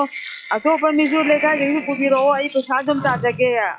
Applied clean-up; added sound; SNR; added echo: classical method log-MMSE.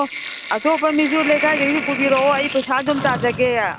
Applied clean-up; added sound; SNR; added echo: none; Sink (filling or washing); 7 dB; none.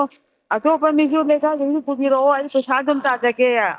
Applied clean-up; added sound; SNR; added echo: neural mask model DeepFilterNet 3.